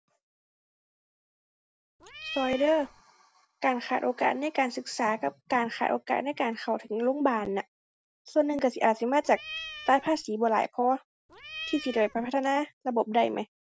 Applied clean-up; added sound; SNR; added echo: none; Cat; 12 dB; none.